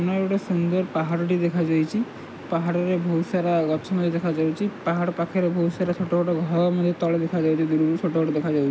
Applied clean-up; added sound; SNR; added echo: none; none; none; none.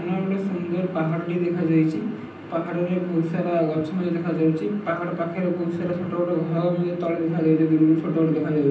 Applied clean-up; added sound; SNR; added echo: none; none; none; reverberation time 0.6 s.